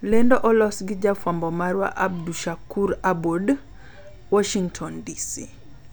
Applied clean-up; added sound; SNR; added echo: none; none; none; none.